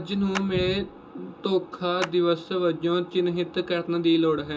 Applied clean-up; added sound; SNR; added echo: none; Clapping; 16 dB; reverberation time 0.2 s.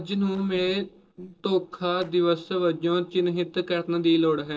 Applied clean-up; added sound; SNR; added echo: neural separator model SepFormer DNS4.